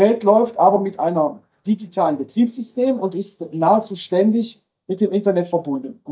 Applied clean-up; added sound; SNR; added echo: neural mask model DeepFilterNet 3.